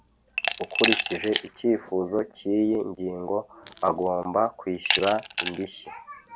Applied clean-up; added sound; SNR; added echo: none; Glass; 4 dB; none.